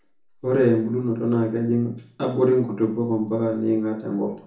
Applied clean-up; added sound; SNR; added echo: none; none; none; reverberation time 0.7 s.